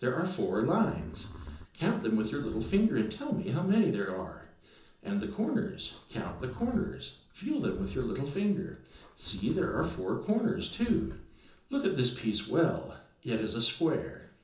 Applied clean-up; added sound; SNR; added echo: none; Livestock, farm animals, working animals; 16 dB; reverberation time 0.6 s.